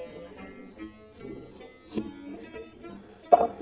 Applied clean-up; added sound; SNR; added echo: neural mask model DeepFilterNet 3.